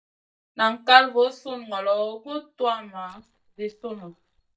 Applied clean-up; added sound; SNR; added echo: neural mask model DeepFilterNet 3.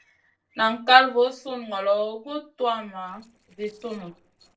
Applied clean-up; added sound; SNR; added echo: neural separator model SepFormer DNS4.